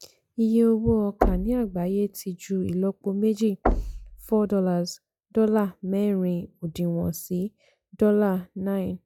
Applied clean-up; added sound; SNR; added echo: classical method log-MMSE.